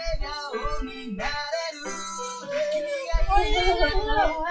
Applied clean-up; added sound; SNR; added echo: classical method WPE with log-MMSE.